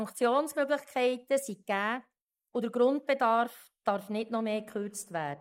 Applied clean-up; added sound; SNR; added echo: neural mask model Resemble Enhance denoiser.